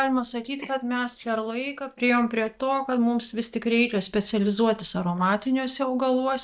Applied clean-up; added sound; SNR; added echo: neural mask model DeepFilterNet 3.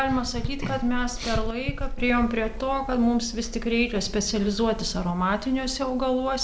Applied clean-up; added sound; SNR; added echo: none; none; none; none.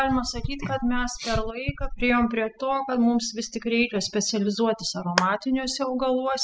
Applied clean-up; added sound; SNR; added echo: classical method spectral subtraction.